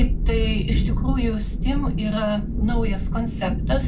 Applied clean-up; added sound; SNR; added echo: none; Thunderstorm; -4 dB; reverberation time 0.3 s.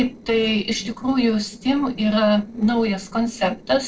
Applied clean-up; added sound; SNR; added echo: neural separator model SepFormer DNS4.